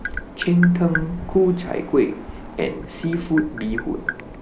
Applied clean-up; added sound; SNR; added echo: none; Tap + Bird; 10 dB; none.